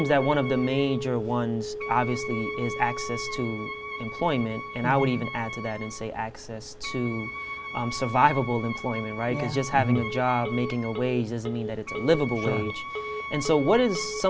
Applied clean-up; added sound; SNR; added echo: none; Telephone + Wind instrument, woodwind instrument; 8 dB; none.